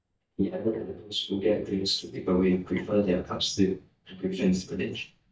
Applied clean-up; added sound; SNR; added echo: neural mask model DeepFilterNet 3.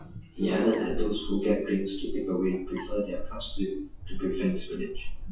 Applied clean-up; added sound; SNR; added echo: classical method WPE with log-MMSE.